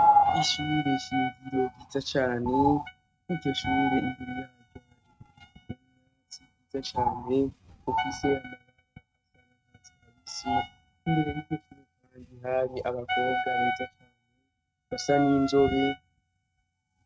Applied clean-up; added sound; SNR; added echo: neural mask model RNNoise.